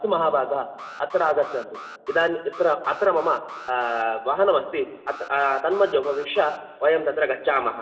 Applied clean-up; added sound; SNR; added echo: none; Alarm; 17 dB; reverberation time 2.7 s.